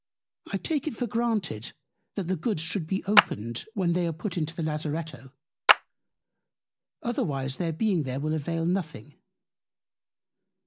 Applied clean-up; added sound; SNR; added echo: none; Clapping; -1 dB; none.